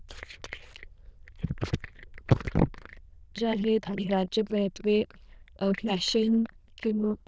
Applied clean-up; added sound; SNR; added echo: neural diffusion model UNIVERSE++.